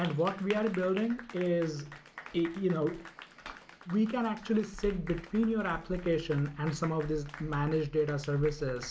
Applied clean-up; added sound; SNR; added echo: none; Applause; 17 dB; none.